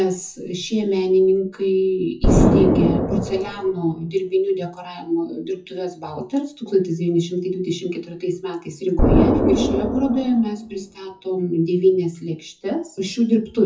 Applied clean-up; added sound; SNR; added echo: classical method WPE with log-MMSE.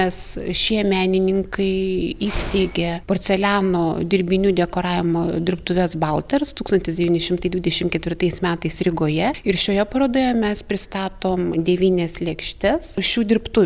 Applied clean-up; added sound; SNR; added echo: none; none; none; none.